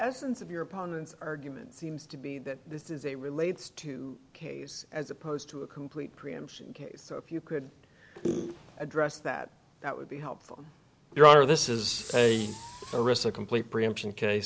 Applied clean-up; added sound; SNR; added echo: none; Fireworks; 15 dB; none.